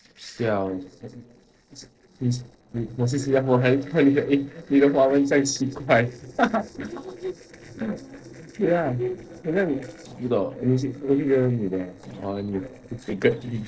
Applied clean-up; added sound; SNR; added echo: neural separator model SepFormer DNS4.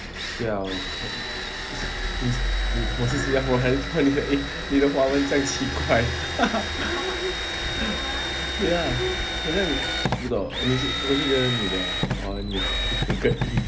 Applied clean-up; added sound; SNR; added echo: none; Drill; 4 dB; none.